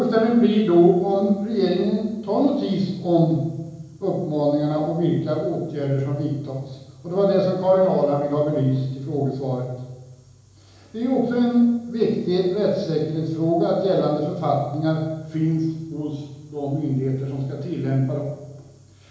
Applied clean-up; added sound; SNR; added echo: none; none; none; reverberation time 1.0 s.